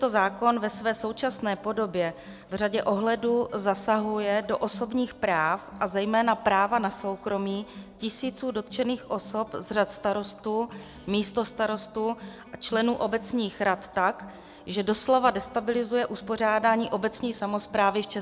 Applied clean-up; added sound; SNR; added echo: none; Acoustic guitar; 20 dB; none.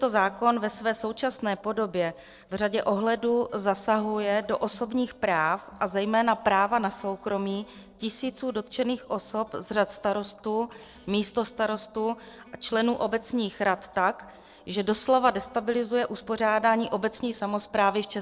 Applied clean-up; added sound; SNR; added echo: neural separator model SepFormer DNS4.